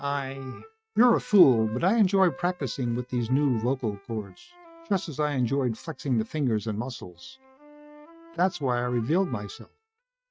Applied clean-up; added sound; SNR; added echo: neural mask model RNNoise.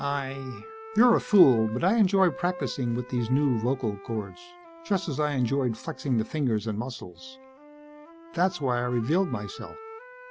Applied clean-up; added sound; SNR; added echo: none; Wind instrument, woodwind instrument; 18 dB; none.